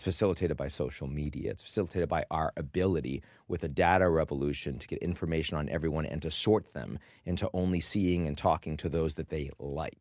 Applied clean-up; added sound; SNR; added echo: none; none; none; none.